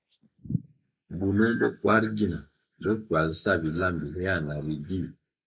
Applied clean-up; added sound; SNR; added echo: neural mask model Resemble Enhance denoiser.